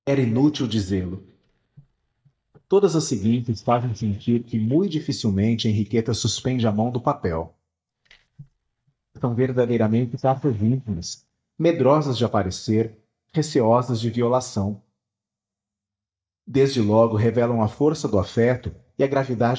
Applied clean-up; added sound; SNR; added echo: neural mask model DeepFilterNet 3.